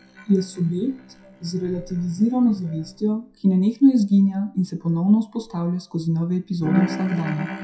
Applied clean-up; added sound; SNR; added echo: classical method WPE with log-MMSE.